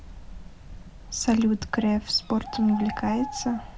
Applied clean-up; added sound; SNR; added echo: none; Bird; 13 dB; none.